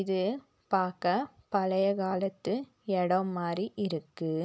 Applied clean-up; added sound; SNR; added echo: none; none; none; none.